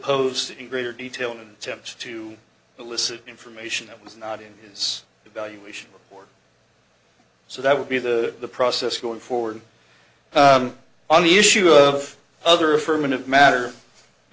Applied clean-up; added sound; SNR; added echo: none; none; none; none.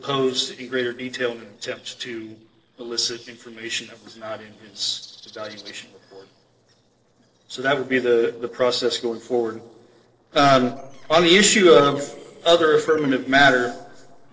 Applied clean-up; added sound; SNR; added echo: neural separator model SepFormer DNS4.